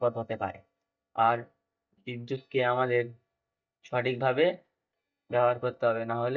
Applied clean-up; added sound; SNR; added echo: neural mask model DeepFilterNet 3.